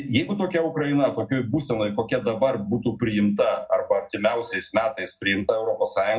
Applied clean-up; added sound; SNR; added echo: none; none; none; reverberation time 0.3 s.